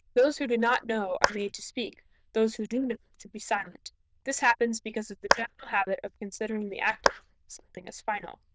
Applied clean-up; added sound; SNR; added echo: neural diffusion model UNIVERSE++.